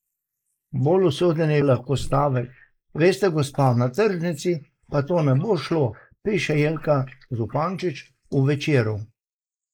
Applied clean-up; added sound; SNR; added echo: neural mask model Resemble Enhance denoiser.